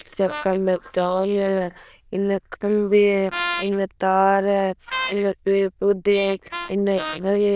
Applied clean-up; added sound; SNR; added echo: neural diffusion model UNIVERSE++.